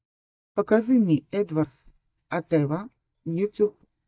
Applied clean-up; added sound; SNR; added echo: neural mask model DeepFilterNet 3.